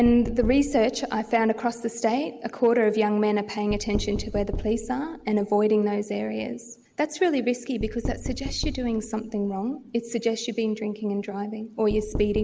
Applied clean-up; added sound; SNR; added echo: none; Knock; 12 dB; none.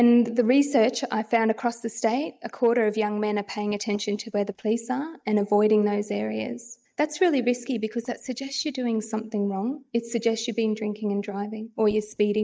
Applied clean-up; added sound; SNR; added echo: neural mask model DeepFilterNet 3.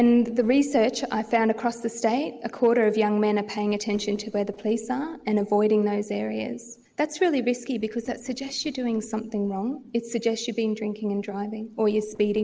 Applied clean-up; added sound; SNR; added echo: neural separator model SepFormer DNS4.